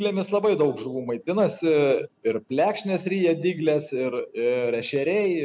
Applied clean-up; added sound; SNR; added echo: none; none; none; none.